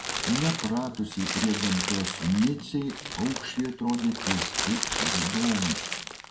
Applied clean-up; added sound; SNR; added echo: none; Crumpling, crinkling; 3 dB; reverberation time 1.2 s.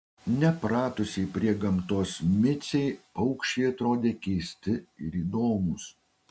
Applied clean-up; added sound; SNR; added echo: none; none; none; none.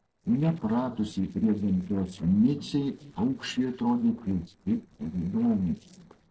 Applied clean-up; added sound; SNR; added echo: neural separator model SepFormer DNS4.